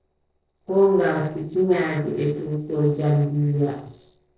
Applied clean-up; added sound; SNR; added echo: neural separator model SepFormer DNS4.